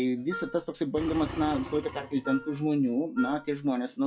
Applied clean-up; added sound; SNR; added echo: classical method log-MMSE.